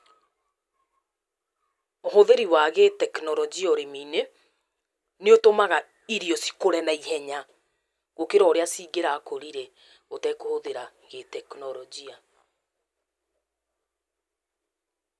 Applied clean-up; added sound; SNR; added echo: none; none; none; none.